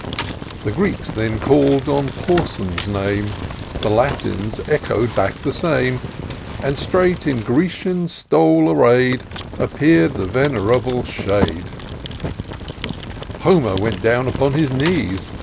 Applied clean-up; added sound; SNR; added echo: none; Fire; 9 dB; none.